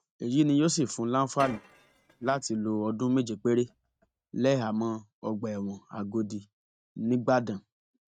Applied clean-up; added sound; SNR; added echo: neural mask model RNNoise.